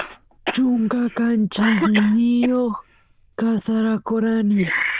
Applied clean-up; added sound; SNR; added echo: neural diffusion model UNIVERSE++.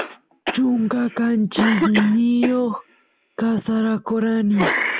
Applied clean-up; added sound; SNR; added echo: none; Cough; 7 dB; none.